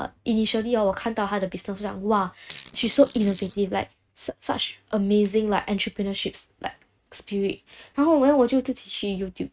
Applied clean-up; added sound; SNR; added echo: neural mask model RNNoise.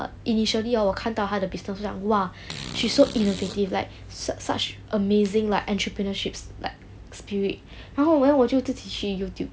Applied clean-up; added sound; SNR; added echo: none; Fart; 14 dB; none.